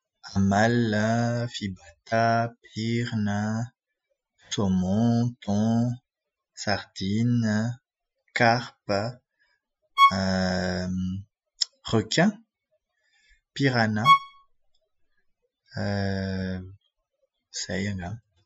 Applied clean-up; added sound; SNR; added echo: classical method Wiener filter.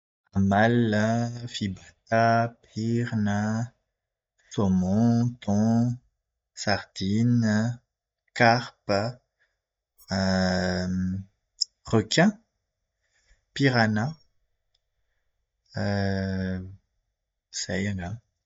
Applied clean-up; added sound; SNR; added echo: neural mask model DeepFilterNet 3.